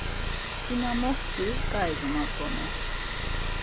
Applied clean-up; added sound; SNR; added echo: none; Purr + Domestic sounds, home sounds; -3 dB; none.